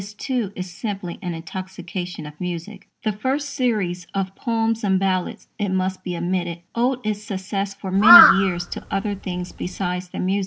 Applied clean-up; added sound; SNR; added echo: none; Crow; -4 dB; none.